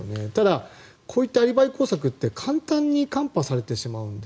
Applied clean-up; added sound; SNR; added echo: none; none; none; none.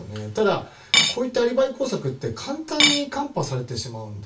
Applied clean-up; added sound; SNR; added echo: none; Cutlery, silverware / Dishes, pots, and pans; -4 dB; reverberation time 0.2 s.